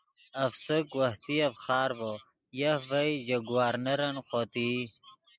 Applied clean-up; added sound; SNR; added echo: none; none; none; none.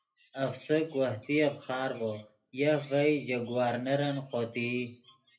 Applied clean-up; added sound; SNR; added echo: none; none; none; reverberation time 0.3 s.